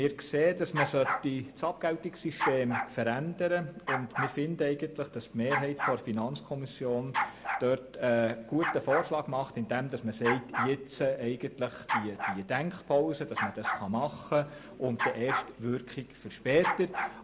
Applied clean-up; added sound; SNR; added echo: none; Bark; 6 dB; reverberation time 0.4 s.